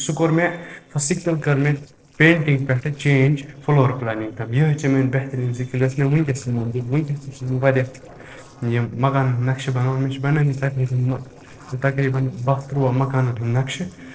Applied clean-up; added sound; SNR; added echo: neural separator model SepFormer DNS4.